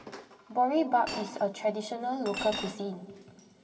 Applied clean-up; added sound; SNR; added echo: none; Chink, clink; 13 dB; reverberation time 2.9 s.